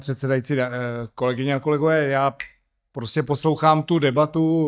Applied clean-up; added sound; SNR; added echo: neural mask model DeepFilterNet 3.